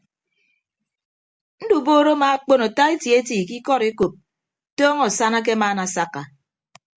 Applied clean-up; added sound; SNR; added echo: none; none; none; none.